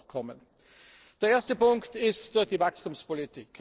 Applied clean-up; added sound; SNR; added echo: neural separator model SepFormer DNS4.